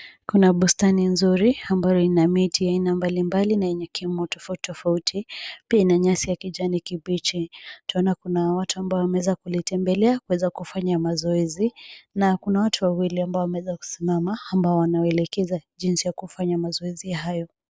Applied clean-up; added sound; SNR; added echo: none; none; none; none.